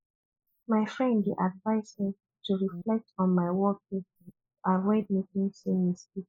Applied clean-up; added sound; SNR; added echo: neural mask model Resemble Enhance denoiser.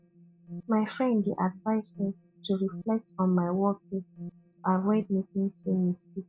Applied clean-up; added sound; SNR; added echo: none; Alarm; 17 dB; none.